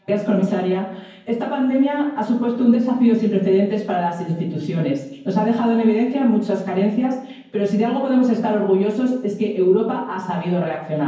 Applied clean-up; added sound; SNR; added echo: none; none; none; reverberation time 0.9 s.